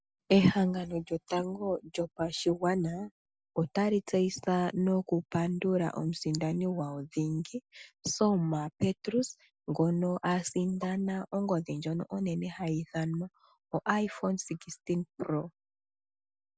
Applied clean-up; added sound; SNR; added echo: none; none; none; none.